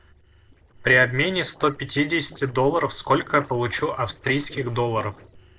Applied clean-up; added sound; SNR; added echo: neural separator model SepFormer DNS4.